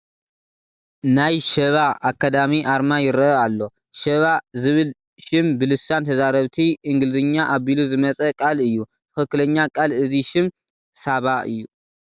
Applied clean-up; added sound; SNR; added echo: none; none; none; none.